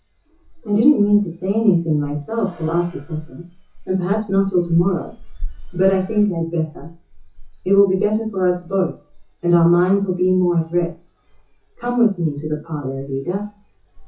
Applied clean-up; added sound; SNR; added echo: classical method WPE with log-MMSE.